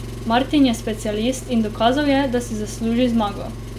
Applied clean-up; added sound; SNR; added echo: none; Engine; 11 dB; none.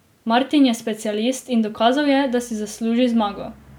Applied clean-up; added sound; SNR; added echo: none; none; none; none.